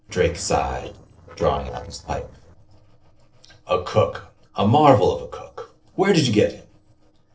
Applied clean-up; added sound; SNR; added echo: neural separator model SepFormer DNS4.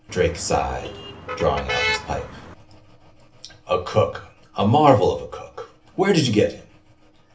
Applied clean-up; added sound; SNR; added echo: none; Motor vehicle (road); 7 dB; reverberation time 0.3 s.